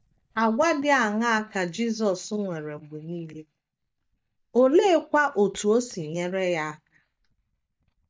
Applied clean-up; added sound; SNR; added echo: neural mask model DeepFilterNet 3.